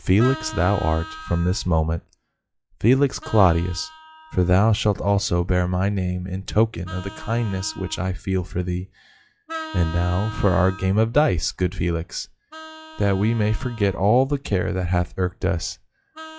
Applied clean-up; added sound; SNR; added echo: classical method log-MMSE.